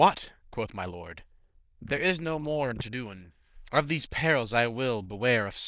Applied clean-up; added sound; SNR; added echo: neural diffusion model UNIVERSE++.